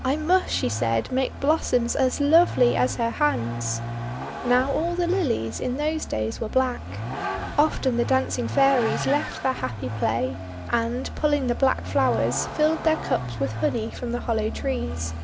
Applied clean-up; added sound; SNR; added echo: none; Vehicle; 7 dB; none.